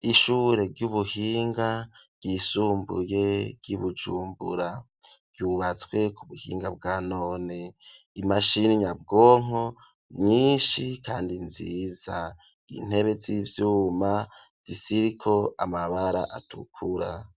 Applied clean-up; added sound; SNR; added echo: none; none; none; none.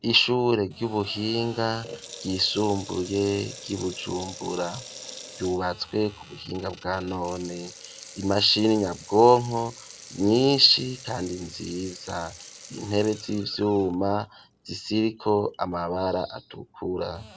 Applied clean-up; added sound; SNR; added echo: none; Sink (filling or washing) / Water tap, faucet; 18 dB; none.